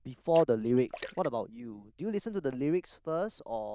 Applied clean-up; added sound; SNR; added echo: neural diffusion model UNIVERSE++.